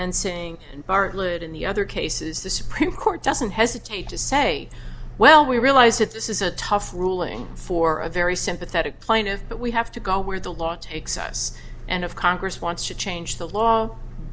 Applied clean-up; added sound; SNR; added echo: none; none; none; none.